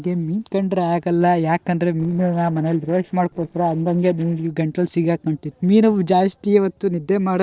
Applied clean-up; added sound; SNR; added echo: neural separator model SepFormer DNS4.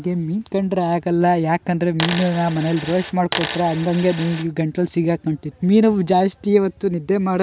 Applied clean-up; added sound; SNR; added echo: none; Coin (dropping); 10 dB; none.